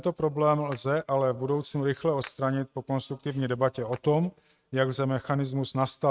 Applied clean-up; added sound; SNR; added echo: neural mask model RNNoise.